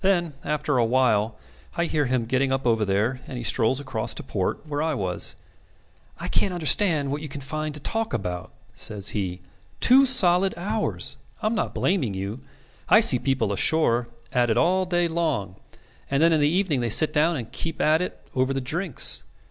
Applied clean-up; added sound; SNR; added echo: none; none; none; none.